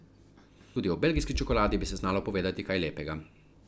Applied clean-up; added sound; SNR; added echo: none; none; none; none.